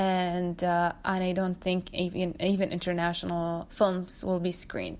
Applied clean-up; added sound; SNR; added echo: none; none; none; none.